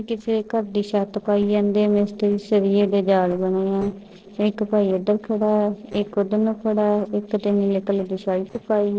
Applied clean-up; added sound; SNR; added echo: neural separator model SepFormer DNS4.